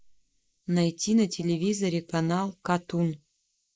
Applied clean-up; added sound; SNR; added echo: neural mask model Resemble Enhance denoiser.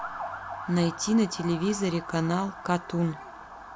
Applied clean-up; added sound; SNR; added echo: none; Motor vehicle (road) / Siren; 11 dB; none.